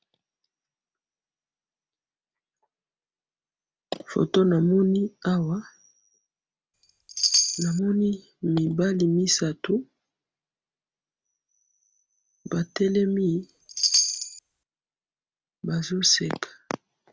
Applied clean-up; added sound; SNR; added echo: none; Chime; -1 dB; none.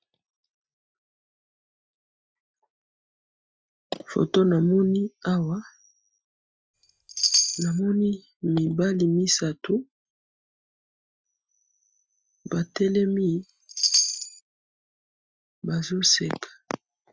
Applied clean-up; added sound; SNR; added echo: classical method Wiener filter.